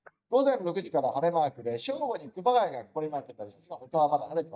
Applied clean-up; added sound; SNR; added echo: neural mask model DeepFilterNet 3.